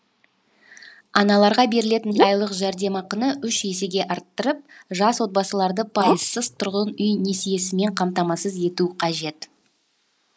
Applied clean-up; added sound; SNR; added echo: neural mask model Resemble Enhance denoiser.